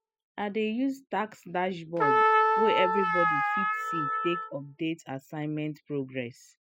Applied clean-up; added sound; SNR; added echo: classical method spectral subtraction.